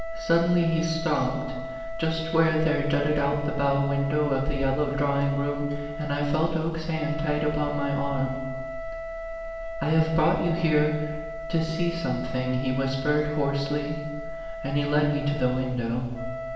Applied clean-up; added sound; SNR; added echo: none; Wind instrument, woodwind instrument; 10 dB; reverberation time 1.3 s.